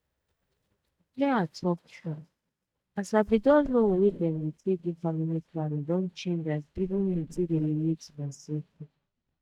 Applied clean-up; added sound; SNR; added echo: neural mask model DeepFilterNet 3.